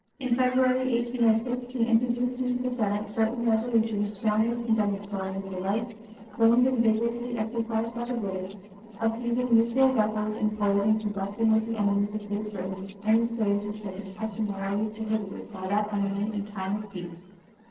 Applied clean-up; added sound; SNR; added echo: neural separator model SepFormer DNS4.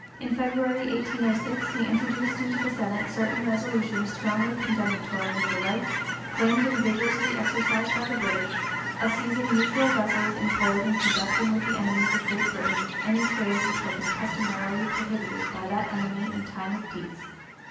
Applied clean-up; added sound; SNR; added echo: none; Chirp, tweet / Fowl; 1 dB; reverberation time 0.9 s.